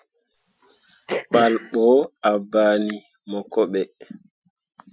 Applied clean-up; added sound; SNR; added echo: classical method Wiener filter.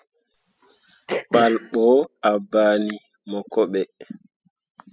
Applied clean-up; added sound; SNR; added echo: classical method spectral subtraction.